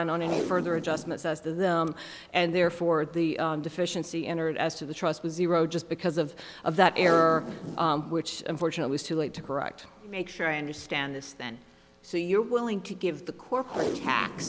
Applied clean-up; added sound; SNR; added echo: none; Packing tape, duct tape; 12 dB; none.